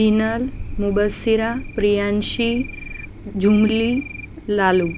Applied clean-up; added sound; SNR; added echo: none; Cricket; 13 dB; none.